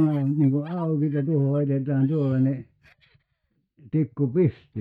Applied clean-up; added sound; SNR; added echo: neural mask model DeepFilterNet 3.